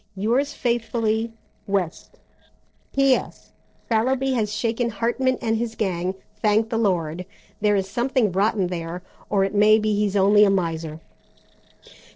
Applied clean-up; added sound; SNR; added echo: neural separator model SepFormer DNS4.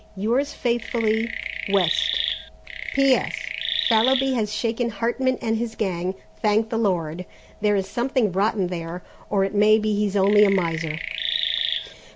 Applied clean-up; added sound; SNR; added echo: none; Chirp, tweet; 5 dB; none.